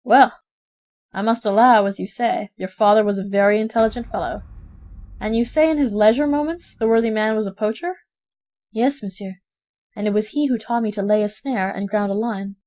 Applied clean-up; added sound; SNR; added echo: neural mask model DeepFilterNet 3.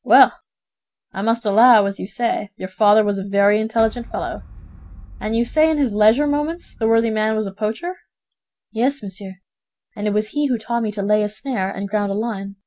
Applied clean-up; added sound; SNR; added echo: none; Boom; 18 dB; none.